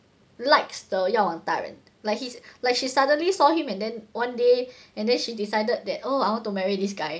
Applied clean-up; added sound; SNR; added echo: none; none; none; none.